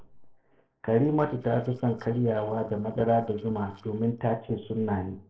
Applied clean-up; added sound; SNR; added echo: neural separator model SepFormer DNS4.